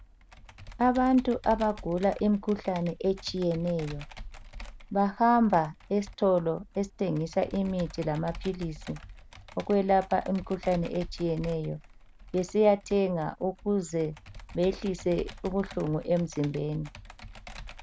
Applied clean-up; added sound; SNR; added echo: none; Computer keyboard; 16 dB; none.